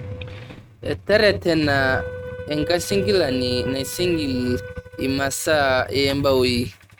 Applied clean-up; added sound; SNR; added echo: neural mask model RNNoise.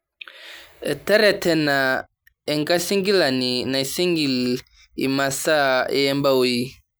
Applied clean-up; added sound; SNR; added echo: none; none; none; none.